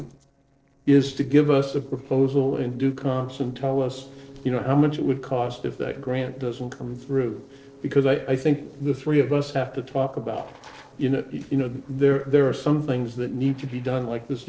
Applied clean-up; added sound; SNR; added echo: neural separator model SepFormer DNS4.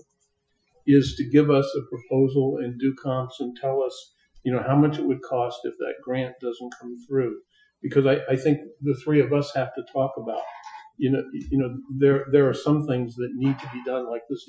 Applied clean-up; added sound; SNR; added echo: classical method Wiener filter.